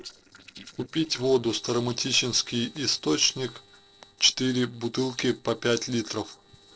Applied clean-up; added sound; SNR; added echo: neural separator model SepFormer DNS4.